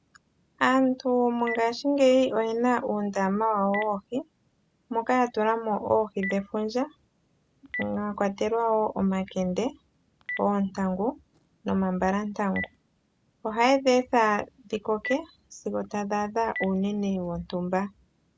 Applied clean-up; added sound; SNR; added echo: none; Telephone; 18 dB; none.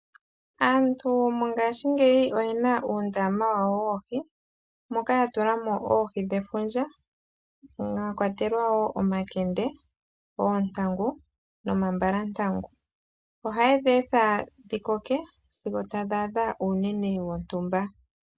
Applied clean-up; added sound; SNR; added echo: none; none; none; none.